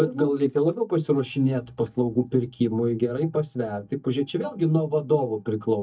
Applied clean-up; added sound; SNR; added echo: neural mask model DeepFilterNet 3.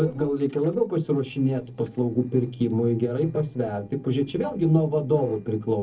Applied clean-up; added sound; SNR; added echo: neural separator model SepFormer DNS4.